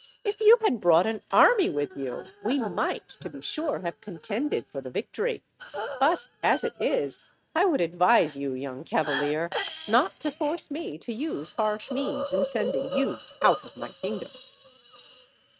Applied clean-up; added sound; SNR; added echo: neural mask model RNNoise.